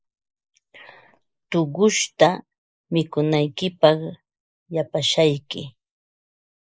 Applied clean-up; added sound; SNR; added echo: neural mask model Resemble Enhance denoiser.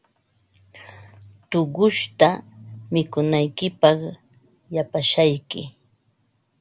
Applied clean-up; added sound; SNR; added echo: none; none; none; none.